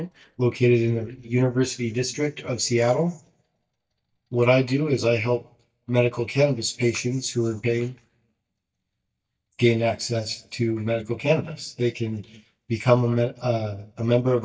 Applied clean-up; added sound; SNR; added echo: neural mask model DeepFilterNet 3.